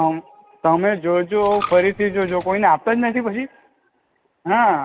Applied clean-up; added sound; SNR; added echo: none; Coin (dropping); 17 dB; none.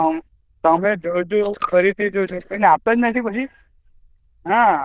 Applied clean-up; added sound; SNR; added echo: neural diffusion model UNIVERSE++.